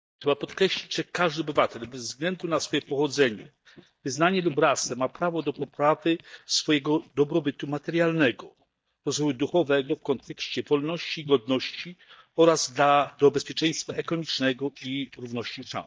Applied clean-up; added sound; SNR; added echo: neural mask model DeepFilterNet 3.